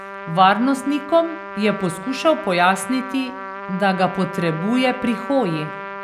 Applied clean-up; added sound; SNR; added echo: none; Trumpet; 11 dB; none.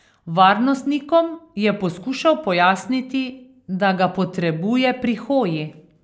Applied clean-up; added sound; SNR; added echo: none; none; none; none.